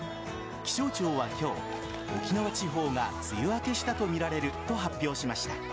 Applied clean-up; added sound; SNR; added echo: none; none; none; none.